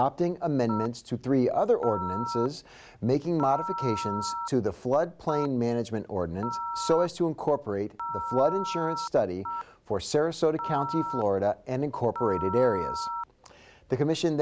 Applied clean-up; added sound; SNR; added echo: none; Telephone; 8 dB; none.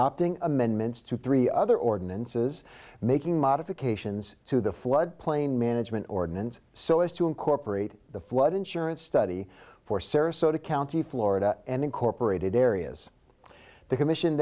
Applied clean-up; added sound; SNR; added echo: none; none; none; none.